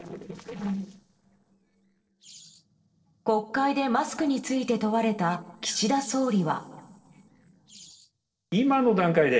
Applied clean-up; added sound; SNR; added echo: neural separator model SepFormer DNS4.